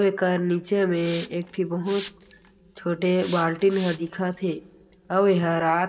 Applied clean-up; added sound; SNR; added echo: none; Hiss; 17 dB; reverberation time 1.4 s.